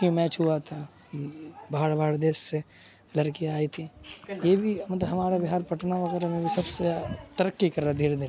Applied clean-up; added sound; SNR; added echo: none; Bicycle; 19 dB; none.